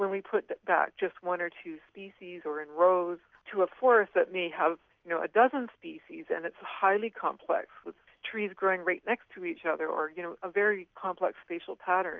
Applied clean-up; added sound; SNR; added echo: none; none; none; none.